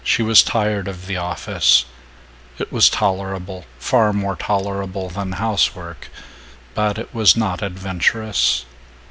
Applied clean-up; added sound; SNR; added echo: none; none; none; none.